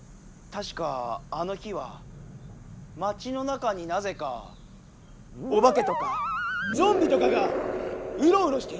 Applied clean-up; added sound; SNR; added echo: none; none; none; none.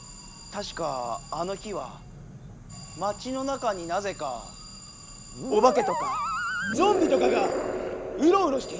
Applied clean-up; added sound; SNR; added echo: none; Alarm; 19 dB; none.